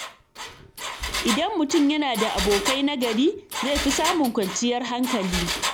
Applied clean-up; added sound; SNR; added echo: none; Engine; 6 dB; none.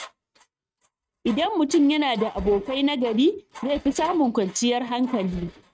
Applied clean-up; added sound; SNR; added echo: neural mask model RNNoise.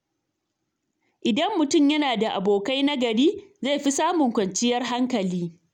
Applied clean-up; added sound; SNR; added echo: none; none; none; none.